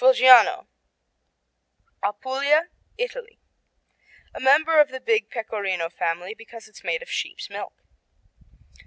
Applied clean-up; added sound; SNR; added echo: none; none; none; none.